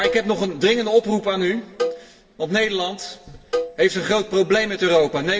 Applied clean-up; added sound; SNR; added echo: none; Cowbell; 11 dB; reverberation time 1.9 s.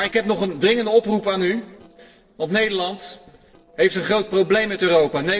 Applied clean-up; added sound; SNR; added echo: neural separator model SepFormer DNS4.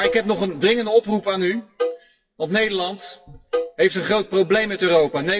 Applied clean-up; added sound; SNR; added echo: classical method WPE with log-MMSE.